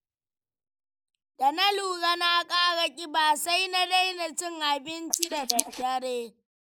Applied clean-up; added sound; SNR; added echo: neural mask model Resemble Enhance denoiser.